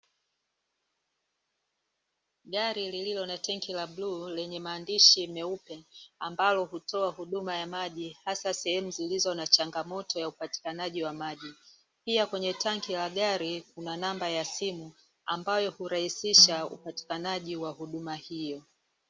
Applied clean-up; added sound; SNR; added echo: none; Drum; 19 dB; none.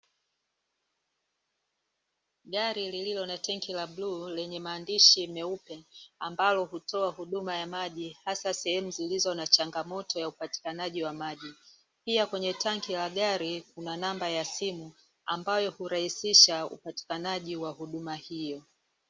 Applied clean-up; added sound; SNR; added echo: none; none; none; none.